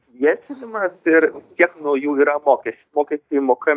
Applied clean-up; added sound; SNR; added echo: neural mask model DeepFilterNet 3.